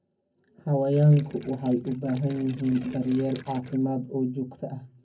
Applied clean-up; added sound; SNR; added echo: none; Gurgling; 19 dB; reverberation time 0.3 s.